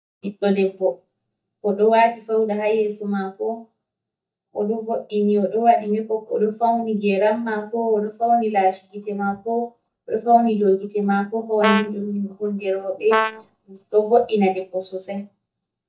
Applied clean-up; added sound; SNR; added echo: neural mask model DeepFilterNet 3.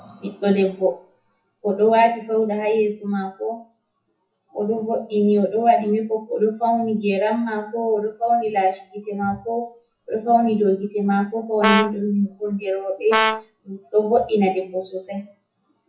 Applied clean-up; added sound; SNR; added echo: classical method WPE with log-MMSE.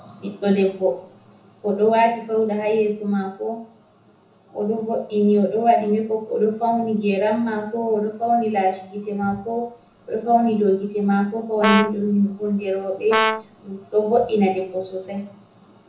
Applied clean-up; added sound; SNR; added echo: none; Brass instrument; 3 dB; reverberation time 0.7 s.